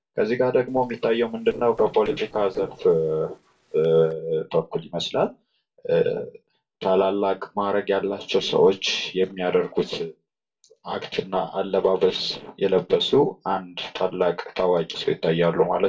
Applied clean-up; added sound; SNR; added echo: neural separator model SepFormer DNS4.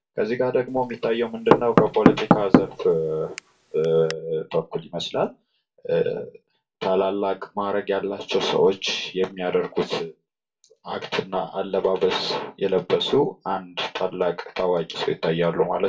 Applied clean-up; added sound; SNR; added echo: none; Knock / Wood; -2 dB; reverberation time 0.2 s.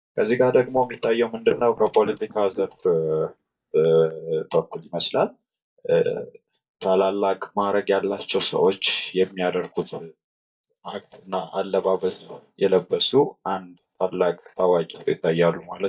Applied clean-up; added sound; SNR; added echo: neural mask model DeepFilterNet 3.